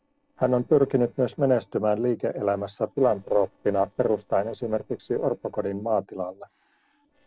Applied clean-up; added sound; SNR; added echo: neural separator model SepFormer DNS4.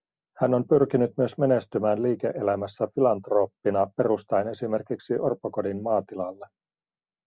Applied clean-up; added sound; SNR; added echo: none; none; none; none.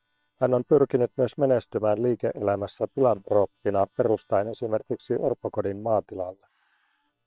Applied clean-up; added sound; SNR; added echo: neural separator model SepFormer WHAM!.